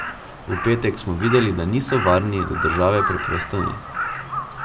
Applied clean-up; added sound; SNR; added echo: none; Crow; 6 dB; none.